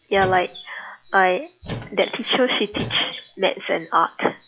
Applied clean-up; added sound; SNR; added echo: classical method log-MMSE.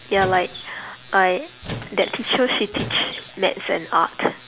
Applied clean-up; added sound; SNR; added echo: none; Squeak; 13 dB; none.